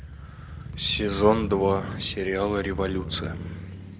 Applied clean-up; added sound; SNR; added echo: none; Motorcycle / Crow; 8 dB; none.